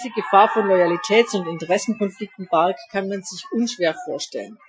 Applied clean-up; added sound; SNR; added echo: classical method Wiener filter.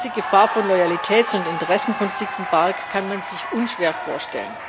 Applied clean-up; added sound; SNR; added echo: none; Cheering; 7 dB; none.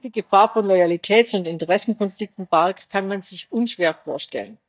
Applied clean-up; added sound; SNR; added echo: neural mask model DeepFilterNet 3.